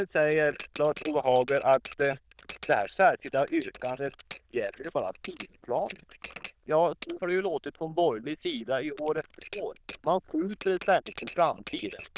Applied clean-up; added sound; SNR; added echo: neural diffusion model UNIVERSE++.